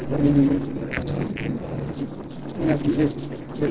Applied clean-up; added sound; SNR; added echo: neural separator model SepFormer DNS4.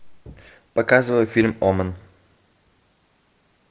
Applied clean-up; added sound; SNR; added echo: none; none; none; none.